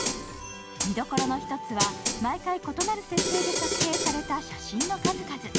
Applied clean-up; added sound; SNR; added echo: none; Snare drum; 0 dB; none.